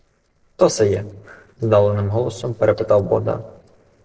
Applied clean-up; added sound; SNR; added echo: neural separator model SepFormer DNS4.